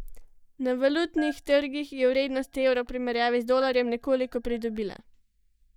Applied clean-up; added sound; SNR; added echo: neural mask model DeepFilterNet 3.